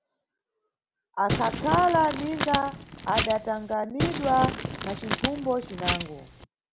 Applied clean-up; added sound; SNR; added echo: none; Crumpling, crinkling; 2 dB; none.